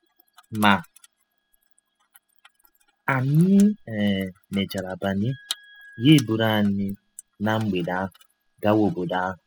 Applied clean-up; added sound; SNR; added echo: classical method spectral subtraction.